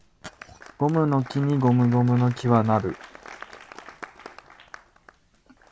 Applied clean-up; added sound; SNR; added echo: none; Applause + Glass; 19 dB; none.